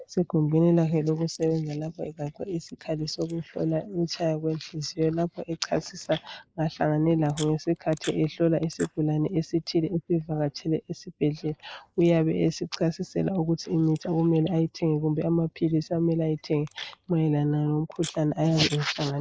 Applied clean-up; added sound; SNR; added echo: neural mask model Resemble Enhance denoiser.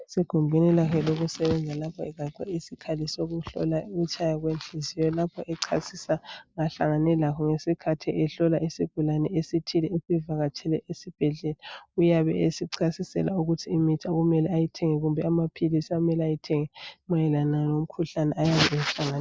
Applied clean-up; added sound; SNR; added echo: none; none; none; none.